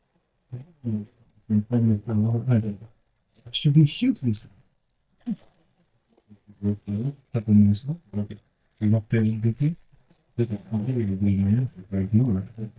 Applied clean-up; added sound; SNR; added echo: neural mask model DeepFilterNet 3.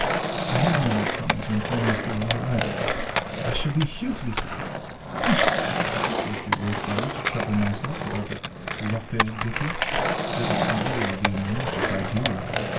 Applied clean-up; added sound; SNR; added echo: none; Skateboard; -2 dB; reverberation time 0.1 s.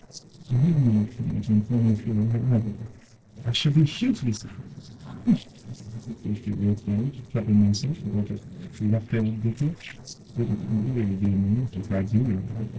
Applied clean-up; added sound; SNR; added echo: neural separator model SepFormer DNS4.